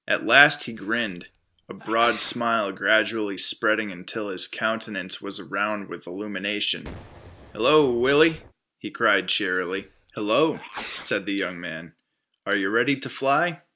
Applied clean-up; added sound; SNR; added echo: none; Boom + Sneeze; 18 dB; none.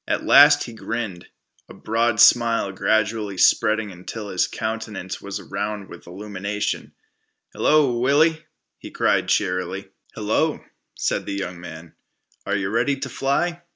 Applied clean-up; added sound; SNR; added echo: none; none; none; none.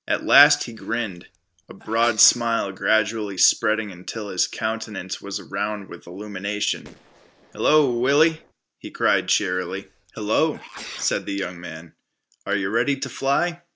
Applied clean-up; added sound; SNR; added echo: neural separator model SepFormer DNS4.